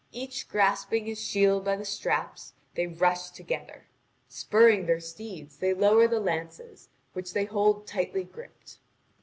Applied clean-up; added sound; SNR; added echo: none; none; none; none.